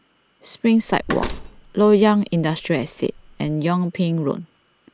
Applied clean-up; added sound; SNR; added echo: none; Slam; 13 dB; none.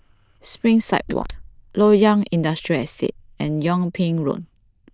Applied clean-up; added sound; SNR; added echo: neural diffusion model UNIVERSE++.